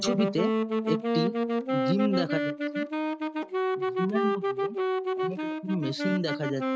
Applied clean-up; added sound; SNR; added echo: none; Wind instrument, woodwind instrument; -3 dB; none.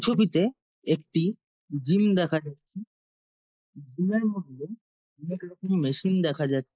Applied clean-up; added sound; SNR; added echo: neural mask model Resemble Enhance denoiser.